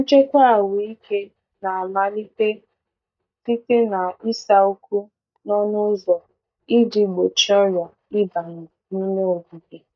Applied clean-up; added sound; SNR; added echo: neural mask model DeepFilterNet 3.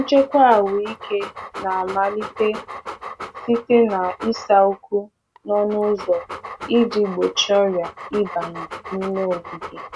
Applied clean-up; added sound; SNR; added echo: none; Dog; 14 dB; none.